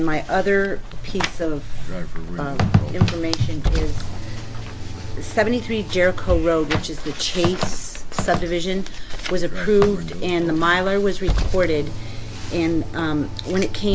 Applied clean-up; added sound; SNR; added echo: none; Car; 2 dB; none.